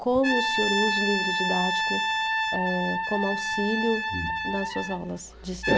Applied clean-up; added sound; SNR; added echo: none; Brass instrument; -1 dB; none.